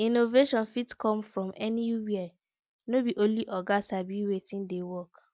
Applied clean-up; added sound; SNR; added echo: none; none; none; none.